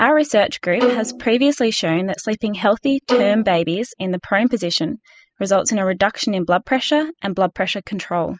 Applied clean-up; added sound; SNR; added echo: classical method spectral subtraction.